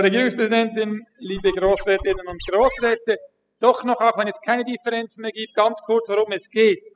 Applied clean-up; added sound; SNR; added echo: classical method spectral subtraction.